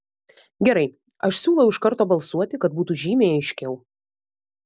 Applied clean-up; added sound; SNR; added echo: none; none; none; none.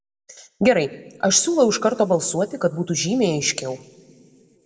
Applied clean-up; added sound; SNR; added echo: none; none; none; reverberation time 0.9 s.